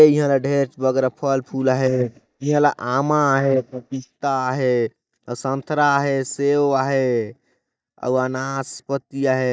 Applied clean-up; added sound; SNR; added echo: neural mask model DeepFilterNet 3.